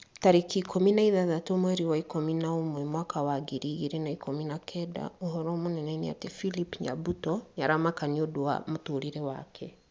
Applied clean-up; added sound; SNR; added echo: none; none; none; none.